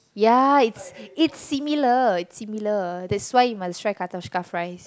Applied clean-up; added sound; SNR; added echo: none; none; none; none.